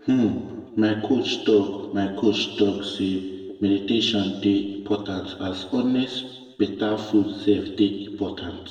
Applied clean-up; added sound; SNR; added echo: none; none; none; reverberation time 1.2 s.